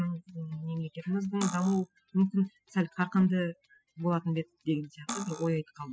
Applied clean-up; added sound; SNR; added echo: classical method spectral subtraction.